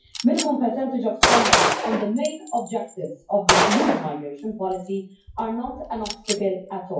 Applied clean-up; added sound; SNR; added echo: classical method WPE with log-MMSE.